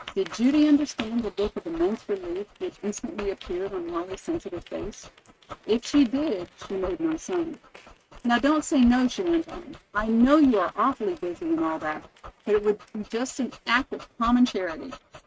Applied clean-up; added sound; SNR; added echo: neural mask model RNNoise.